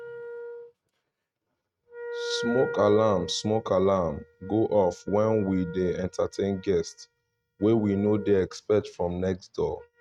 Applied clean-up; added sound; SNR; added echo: neural mask model RNNoise.